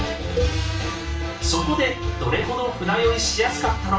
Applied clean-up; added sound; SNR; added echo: none; Cowbell; 11 dB; reverberation time 0.3 s.